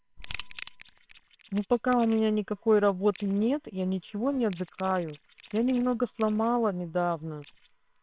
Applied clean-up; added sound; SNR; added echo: neural separator model SepFormer WHAMR!.